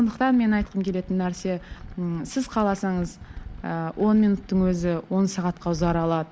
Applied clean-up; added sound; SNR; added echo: none; Glass; 17 dB; none.